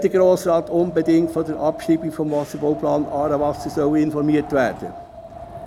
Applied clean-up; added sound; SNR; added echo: none; Wind; 14 dB; none.